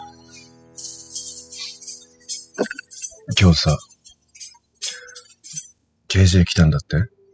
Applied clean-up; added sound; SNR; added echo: classical method spectral subtraction.